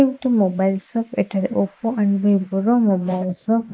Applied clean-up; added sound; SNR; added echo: neural mask model Resemble Enhance denoiser.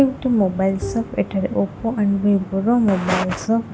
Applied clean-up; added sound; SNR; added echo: none; Bowed string instrument; 15 dB; none.